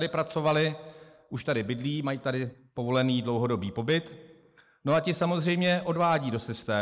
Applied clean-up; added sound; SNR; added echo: neural mask model Resemble Enhance denoiser.